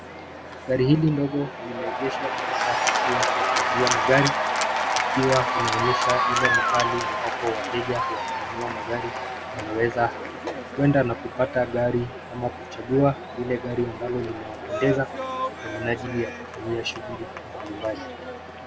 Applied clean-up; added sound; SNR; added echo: none; Applause / Cheering; 1 dB; none.